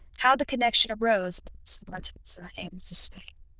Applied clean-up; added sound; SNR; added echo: neural diffusion model UNIVERSE++.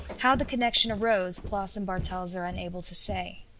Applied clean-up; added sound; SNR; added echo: none; Walk, footsteps; 14 dB; none.